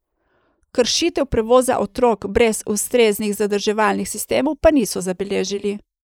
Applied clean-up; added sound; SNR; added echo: neural mask model Resemble Enhance denoiser.